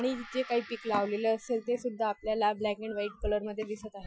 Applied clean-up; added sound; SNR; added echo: classical method Wiener filter.